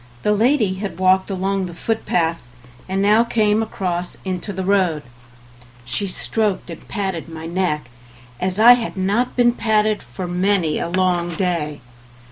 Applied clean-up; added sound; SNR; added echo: none; none; none; none.